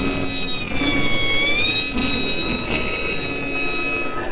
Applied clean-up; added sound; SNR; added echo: neural separator model SepFormer WHAMR!.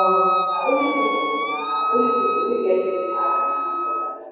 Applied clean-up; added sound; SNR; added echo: none; Wind instrument, woodwind instrument; -1 dB; reverberation time 2.2 s.